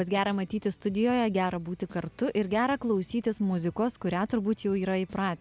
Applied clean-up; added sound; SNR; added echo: none; none; none; none.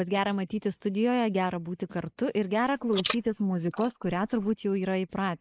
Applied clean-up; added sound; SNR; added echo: neural mask model Resemble Enhance denoiser.